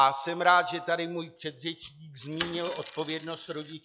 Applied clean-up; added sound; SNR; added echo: classical method log-MMSE.